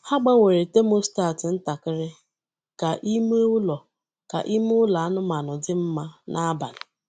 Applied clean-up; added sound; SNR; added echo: none; none; none; none.